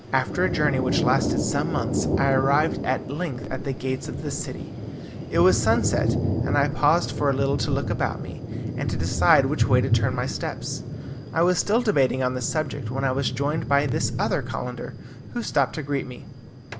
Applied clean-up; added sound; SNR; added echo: none; Thunder; 2 dB; none.